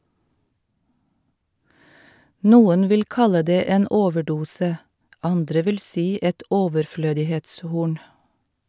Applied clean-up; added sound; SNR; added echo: none; none; none; none.